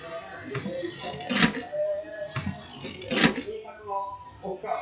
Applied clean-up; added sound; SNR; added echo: classical method WPE with log-MMSE.